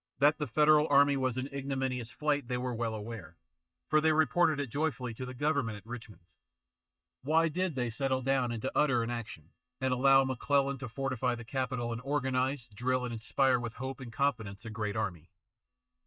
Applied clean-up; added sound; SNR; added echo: neural mask model DeepFilterNet 3.